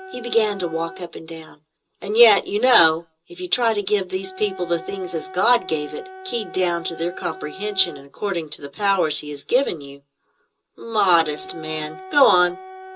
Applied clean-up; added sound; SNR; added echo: none; Wind instrument, woodwind instrument; 17 dB; reverberation time 0.2 s.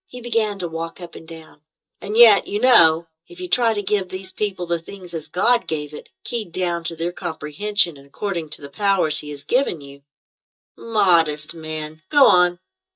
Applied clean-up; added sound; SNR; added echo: neural mask model DeepFilterNet 3.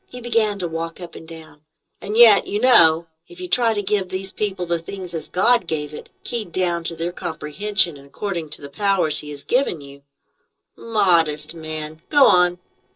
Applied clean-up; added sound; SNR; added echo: neural separator model SepFormer DNS4.